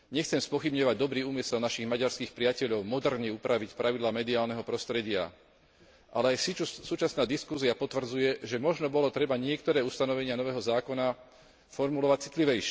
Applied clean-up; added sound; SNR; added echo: none; none; none; none.